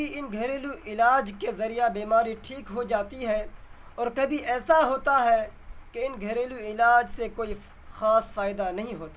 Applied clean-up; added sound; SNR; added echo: none; none; none; none.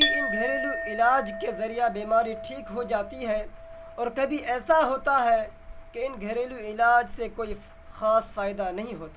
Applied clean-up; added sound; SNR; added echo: none; Chink, clink; 7 dB; none.